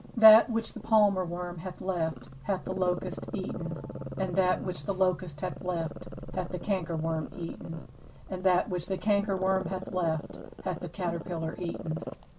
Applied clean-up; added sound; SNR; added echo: none; Growling + Organ; 12 dB; none.